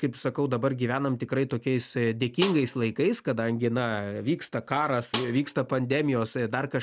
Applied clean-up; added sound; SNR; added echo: none; Snare drum; 12 dB; none.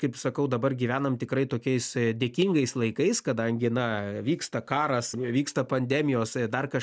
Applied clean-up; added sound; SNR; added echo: neural mask model DeepFilterNet 3.